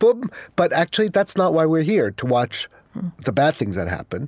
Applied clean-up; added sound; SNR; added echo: none; none; none; none.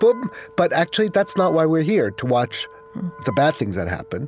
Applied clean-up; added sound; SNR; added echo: none; Wind instrument, woodwind instrument; 20 dB; none.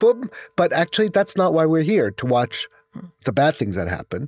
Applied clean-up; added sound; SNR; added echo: neural mask model DeepFilterNet 3.